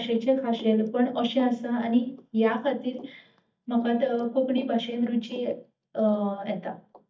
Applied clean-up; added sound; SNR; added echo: neural mask model DeepFilterNet 3.